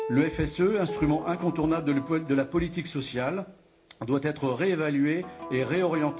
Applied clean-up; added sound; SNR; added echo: none; Acoustic guitar; 14 dB; reverberation time 0.4 s.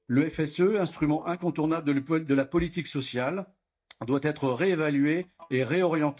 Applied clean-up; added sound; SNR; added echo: neural mask model DeepFilterNet 3.